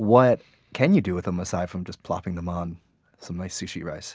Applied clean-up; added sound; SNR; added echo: none; none; none; none.